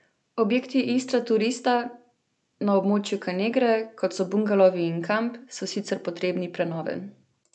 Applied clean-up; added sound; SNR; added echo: none; none; none; none.